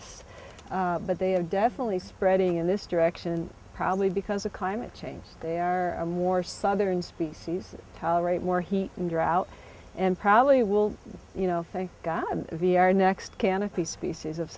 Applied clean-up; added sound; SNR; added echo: none; none; none; none.